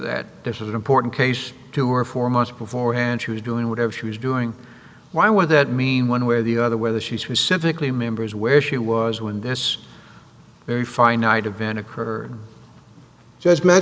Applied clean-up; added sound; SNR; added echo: none; none; none; none.